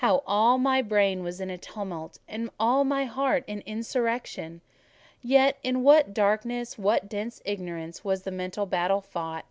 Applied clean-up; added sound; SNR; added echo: none; none; none; none.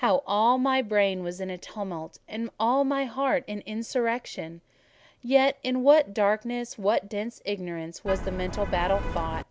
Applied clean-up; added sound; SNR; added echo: none; Vehicle horn, car horn, honking; 5 dB; none.